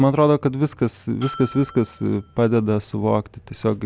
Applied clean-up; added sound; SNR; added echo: none; Bell; 17 dB; none.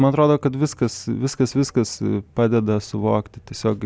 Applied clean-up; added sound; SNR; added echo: none; none; none; none.